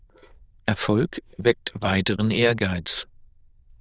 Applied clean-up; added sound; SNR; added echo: neural diffusion model UNIVERSE++.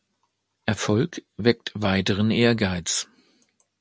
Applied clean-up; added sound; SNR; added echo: none; none; none; none.